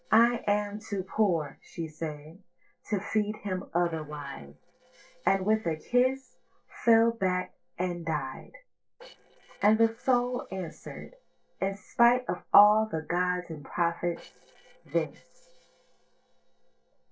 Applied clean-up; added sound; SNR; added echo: neural separator model SepFormer DNS4.